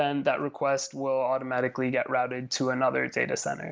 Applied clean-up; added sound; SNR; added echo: none; none; none; none.